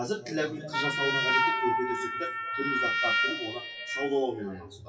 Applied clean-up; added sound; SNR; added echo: classical method WPE with log-MMSE.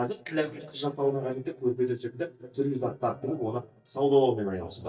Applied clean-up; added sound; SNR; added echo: neural mask model DeepFilterNet 3.